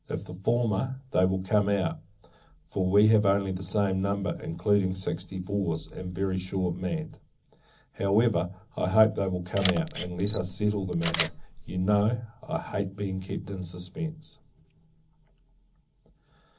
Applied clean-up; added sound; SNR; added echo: none; Camera; 5 dB; reverberation time 0.4 s.